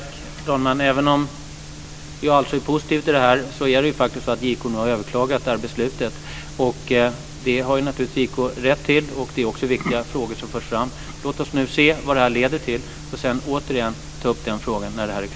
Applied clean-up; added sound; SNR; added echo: none; none; none; none.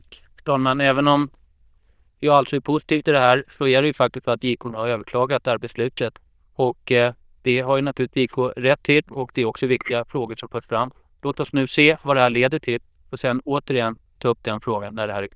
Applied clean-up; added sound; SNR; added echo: neural diffusion model UNIVERSE++.